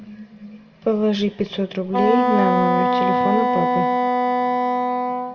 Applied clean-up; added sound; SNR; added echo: none; Wind instrument, woodwind instrument; -3 dB; reverberation time 0.5 s.